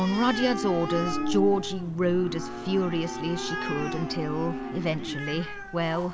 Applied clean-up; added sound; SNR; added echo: none; Livestock, farm animals, working animals + Animal; 5 dB; none.